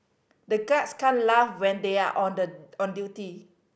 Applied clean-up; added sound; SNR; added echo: none; none; none; none.